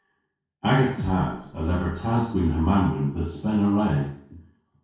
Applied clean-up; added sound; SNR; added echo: neural separator model SepFormer DNS4.